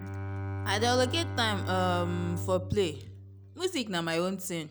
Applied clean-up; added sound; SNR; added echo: none; Bowed string instrument; 5 dB; none.